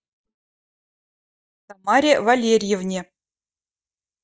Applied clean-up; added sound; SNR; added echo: neural mask model DeepFilterNet 3.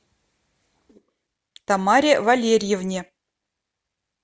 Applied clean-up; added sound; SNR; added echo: none; none; none; none.